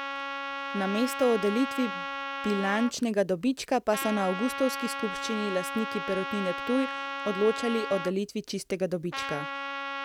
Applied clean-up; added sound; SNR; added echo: none; Trumpet; 6 dB; none.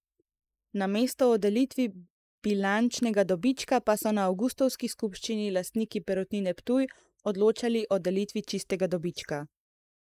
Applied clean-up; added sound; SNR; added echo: neural mask model Resemble Enhance denoiser.